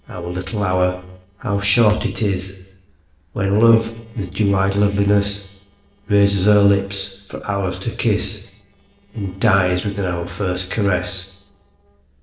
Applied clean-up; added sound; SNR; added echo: neural separator model SepFormer DNS4.